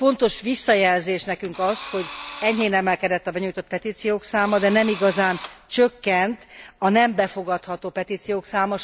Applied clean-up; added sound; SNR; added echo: none; Engine / Drill; 14 dB; none.